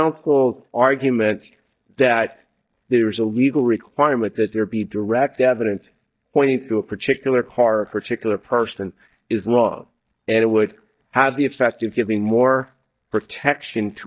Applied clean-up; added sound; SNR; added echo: neural mask model DeepFilterNet 3.